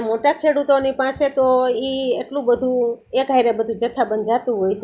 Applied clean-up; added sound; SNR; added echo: none; none; none; none.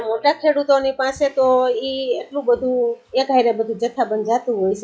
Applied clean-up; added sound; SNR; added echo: classical method log-MMSE.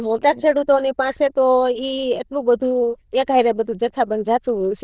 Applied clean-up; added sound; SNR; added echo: neural diffusion model UNIVERSE++.